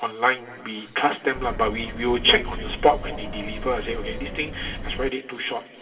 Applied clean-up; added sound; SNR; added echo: none; Subway, metro, underground; 7 dB; reverberation time 2.9 s.